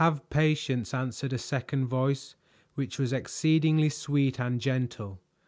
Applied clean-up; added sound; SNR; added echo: none; none; none; none.